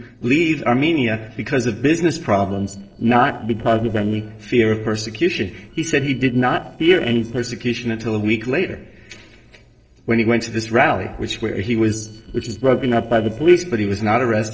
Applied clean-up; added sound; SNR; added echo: neural separator model SepFormer DNS4.